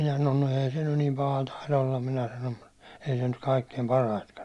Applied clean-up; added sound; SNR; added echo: none; none; none; none.